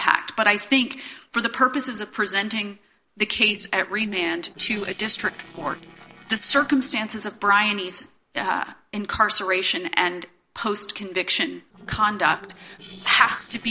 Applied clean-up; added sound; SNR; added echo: neural separator model SepFormer DNS4.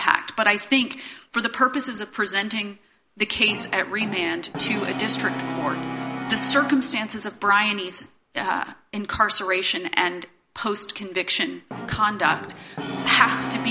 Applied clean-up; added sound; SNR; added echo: none; Brass instrument; 11 dB; none.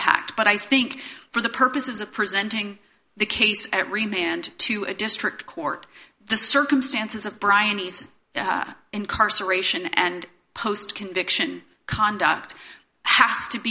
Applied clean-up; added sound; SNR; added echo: none; none; none; none.